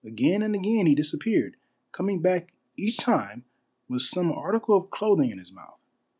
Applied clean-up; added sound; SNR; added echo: none; none; none; none.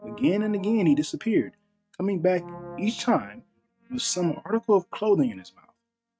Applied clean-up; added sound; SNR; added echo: neural mask model RNNoise.